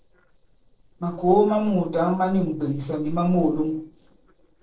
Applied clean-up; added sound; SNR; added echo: neural separator model SepFormer DNS4.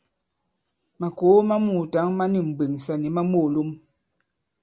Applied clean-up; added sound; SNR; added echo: none; none; none; none.